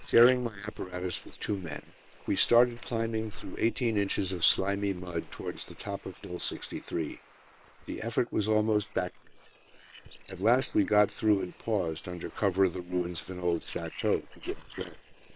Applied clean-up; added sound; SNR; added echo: neural separator model SepFormer WHAM!.